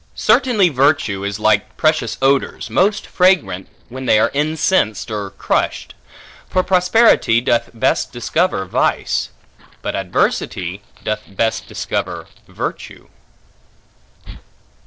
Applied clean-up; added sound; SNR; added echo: neural separator model SepFormer DNS4.